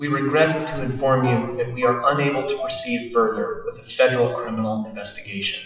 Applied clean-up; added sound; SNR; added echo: classical method WPE with log-MMSE.